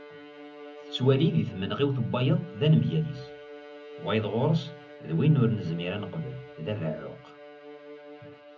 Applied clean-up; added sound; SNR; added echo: none; Bowed string instrument; 17 dB; reverberation time 0.4 s.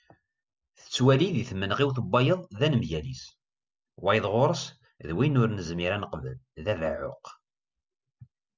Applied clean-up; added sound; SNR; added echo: none; none; none; none.